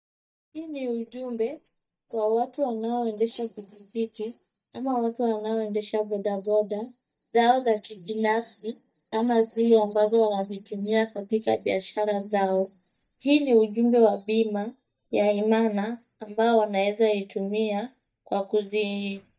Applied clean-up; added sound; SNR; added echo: neural mask model DeepFilterNet 3.